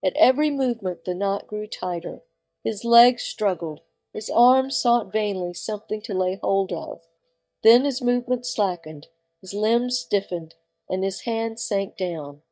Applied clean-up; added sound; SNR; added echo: neural mask model DeepFilterNet 3.